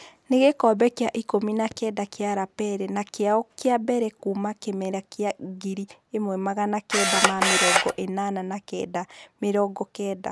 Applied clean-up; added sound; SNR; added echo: none; Camera; -4 dB; none.